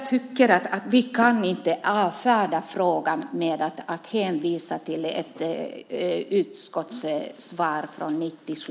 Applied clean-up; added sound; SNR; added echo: none; none; none; none.